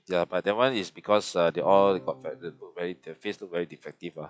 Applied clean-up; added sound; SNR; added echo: classical method log-MMSE.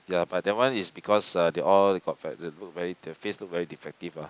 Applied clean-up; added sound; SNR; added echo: none; none; none; none.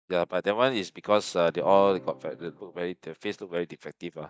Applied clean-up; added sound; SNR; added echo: neural mask model DeepFilterNet 3.